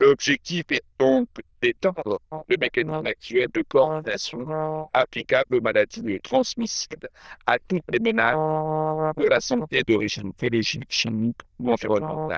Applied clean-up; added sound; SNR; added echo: neural diffusion model UNIVERSE++.